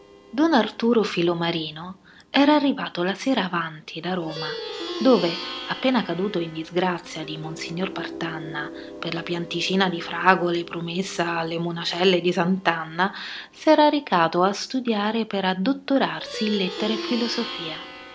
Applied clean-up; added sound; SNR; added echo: none; Plucked string instrument; 14 dB; none.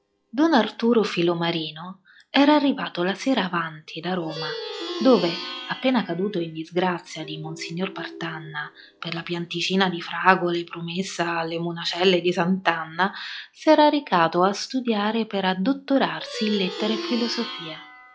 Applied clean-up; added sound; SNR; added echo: classical method log-MMSE.